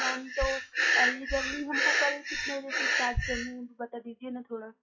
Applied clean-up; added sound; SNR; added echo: classical method log-MMSE.